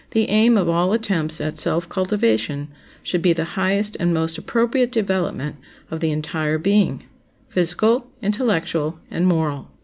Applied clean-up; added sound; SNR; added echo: none; none; none; none.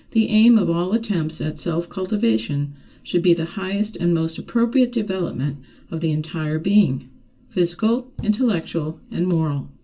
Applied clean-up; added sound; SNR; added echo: none; Knock; 18 dB; reverberation time 0.2 s.